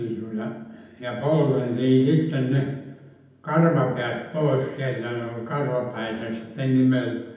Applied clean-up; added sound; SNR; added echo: none; none; none; reverberation time 0.9 s.